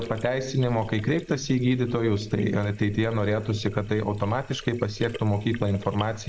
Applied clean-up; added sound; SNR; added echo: none; Sink (filling or washing); 17 dB; none.